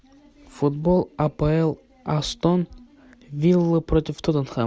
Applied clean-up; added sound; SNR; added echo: none; none; none; none.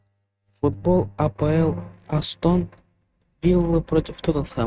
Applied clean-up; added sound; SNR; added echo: neural mask model RNNoise.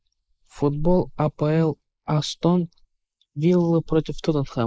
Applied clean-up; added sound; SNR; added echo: neural mask model Resemble Enhance denoiser.